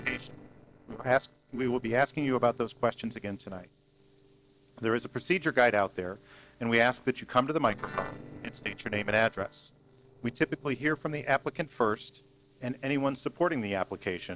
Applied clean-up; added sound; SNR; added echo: neural separator model SepFormer DNS4.